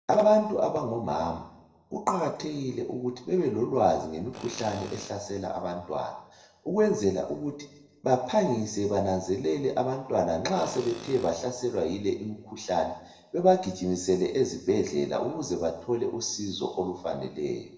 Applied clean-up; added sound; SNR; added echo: none; Tools; 17 dB; reverberation time 0.9 s.